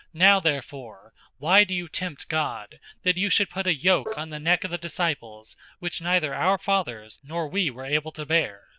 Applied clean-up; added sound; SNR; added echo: neural diffusion model UNIVERSE++.